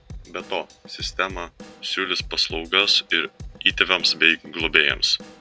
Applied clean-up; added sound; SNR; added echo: none; Drum / Drum kit; 17 dB; none.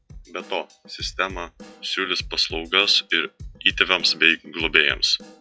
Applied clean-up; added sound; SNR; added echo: classical method log-MMSE.